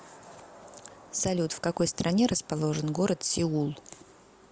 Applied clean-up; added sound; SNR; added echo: none; none; none; none.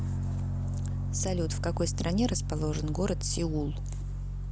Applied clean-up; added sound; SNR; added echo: none; Piano; -1 dB; none.